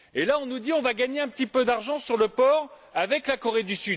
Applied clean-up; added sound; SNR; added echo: none; none; none; none.